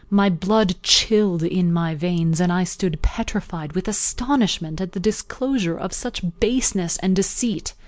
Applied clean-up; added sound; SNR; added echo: none; none; none; none.